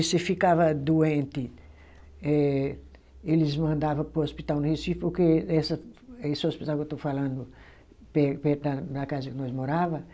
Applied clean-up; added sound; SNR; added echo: none; none; none; none.